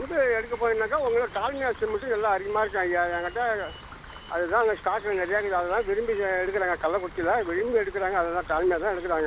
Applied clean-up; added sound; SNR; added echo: none; Rain; 17 dB; none.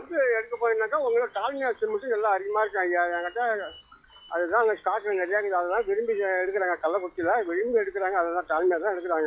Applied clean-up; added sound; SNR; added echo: classical method log-MMSE.